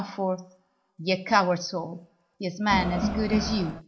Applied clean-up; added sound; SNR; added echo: none; Crowd; 2 dB; reverberation time 0.4 s.